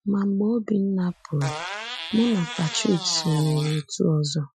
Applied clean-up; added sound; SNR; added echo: classical method Wiener filter.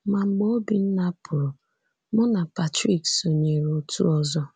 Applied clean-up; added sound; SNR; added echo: none; none; none; none.